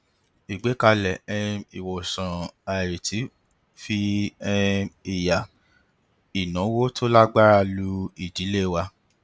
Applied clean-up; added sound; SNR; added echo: none; none; none; none.